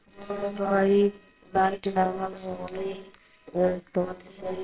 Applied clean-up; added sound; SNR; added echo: neural separator model SepFormer WHAMR!.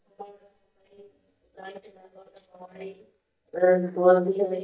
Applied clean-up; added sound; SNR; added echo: neural mask model DeepFilterNet 3.